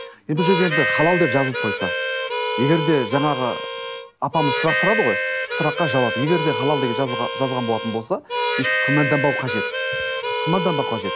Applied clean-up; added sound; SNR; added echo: none; Harmonica; 1 dB; none.